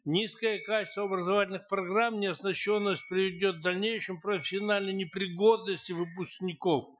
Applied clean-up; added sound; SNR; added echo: classical method Wiener filter.